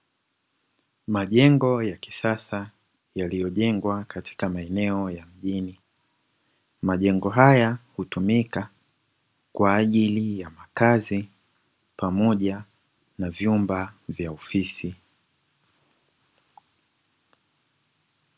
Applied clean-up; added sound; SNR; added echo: none; none; none; none.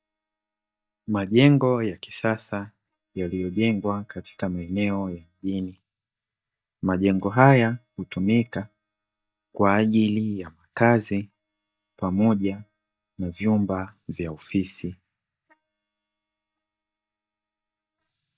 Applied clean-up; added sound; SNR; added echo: neural mask model DeepFilterNet 3.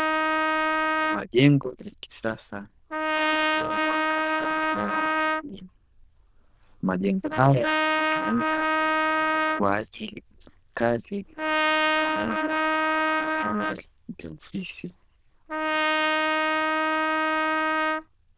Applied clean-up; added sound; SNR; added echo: neural diffusion model UNIVERSE++.